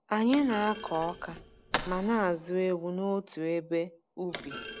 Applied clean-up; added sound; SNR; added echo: none; Thump, thud; 11 dB; none.